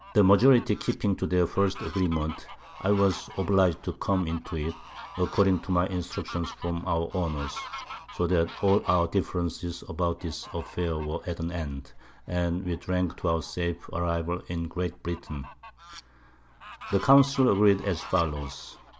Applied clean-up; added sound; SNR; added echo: none; Fowl; 18 dB; none.